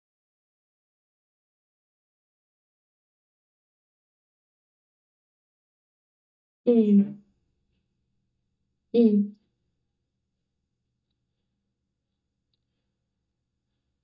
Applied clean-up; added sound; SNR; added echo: neural mask model DeepFilterNet 3.